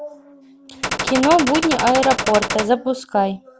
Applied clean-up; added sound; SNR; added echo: none; Gunshot, gunfire; 4 dB; none.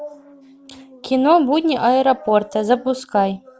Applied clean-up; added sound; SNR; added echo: none; none; none; none.